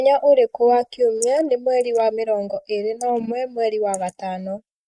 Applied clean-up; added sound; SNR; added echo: neural mask model Resemble Enhance denoiser.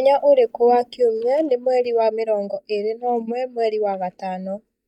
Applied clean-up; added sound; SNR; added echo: neural mask model DeepFilterNet 3.